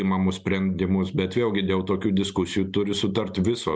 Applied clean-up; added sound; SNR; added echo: none; none; none; none.